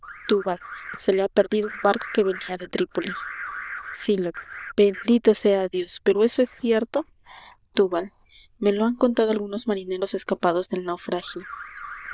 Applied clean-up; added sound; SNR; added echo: neural diffusion model UNIVERSE++.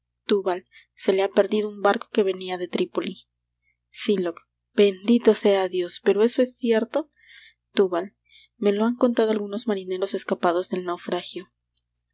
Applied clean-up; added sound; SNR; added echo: none; none; none; none.